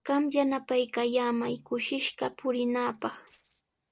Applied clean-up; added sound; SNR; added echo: neural separator model SepFormer DNS4.